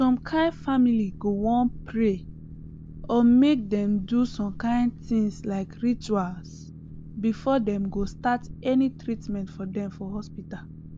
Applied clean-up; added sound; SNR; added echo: none; Boat, Water vehicle; 14 dB; none.